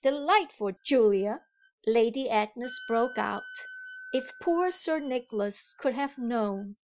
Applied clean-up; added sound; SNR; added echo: classical method Wiener filter.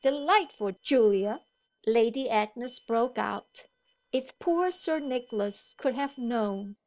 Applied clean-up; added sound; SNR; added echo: neural separator model SepFormer DNS4.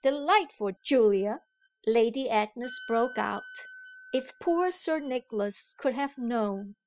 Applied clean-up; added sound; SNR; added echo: classical method spectral subtraction.